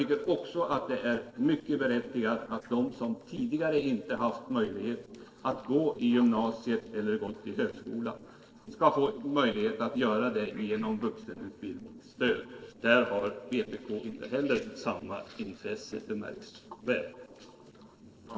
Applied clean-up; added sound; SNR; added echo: neural separator model SepFormer DNS4.